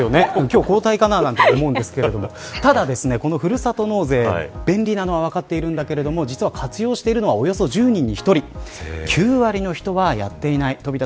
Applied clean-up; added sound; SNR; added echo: none; none; none; none.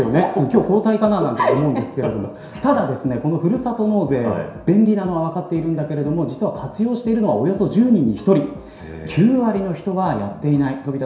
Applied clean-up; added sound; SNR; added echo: none; none; none; reverberation time 0.7 s.